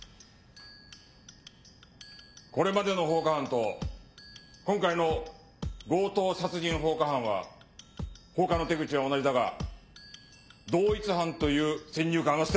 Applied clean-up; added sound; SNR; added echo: none; none; none; none.